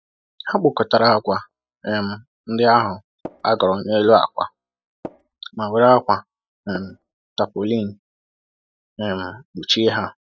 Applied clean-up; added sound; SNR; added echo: classical method spectral subtraction.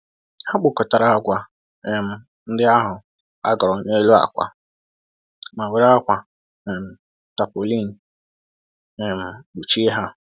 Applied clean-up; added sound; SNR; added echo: none; none; none; none.